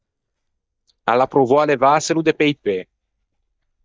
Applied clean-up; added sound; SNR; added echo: neural mask model DeepFilterNet 3.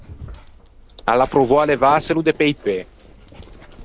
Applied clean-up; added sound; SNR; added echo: none; Dog; 18 dB; none.